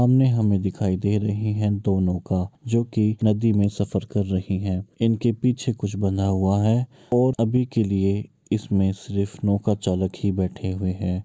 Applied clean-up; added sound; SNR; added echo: neural mask model Resemble Enhance denoiser.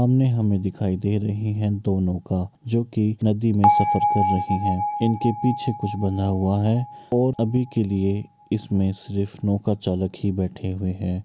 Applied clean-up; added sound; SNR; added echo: none; Bell; 7 dB; none.